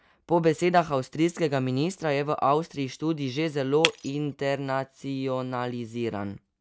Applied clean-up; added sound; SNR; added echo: none; Shatter; 11 dB; none.